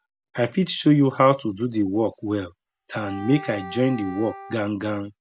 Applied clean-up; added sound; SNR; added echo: none; Wind instrument, woodwind instrument; 16 dB; none.